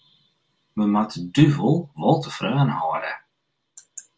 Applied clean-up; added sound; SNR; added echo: none; none; none; none.